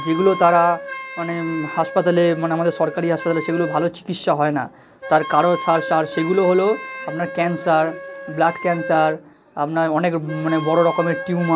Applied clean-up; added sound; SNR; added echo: none; Wind instrument, woodwind instrument; 12 dB; none.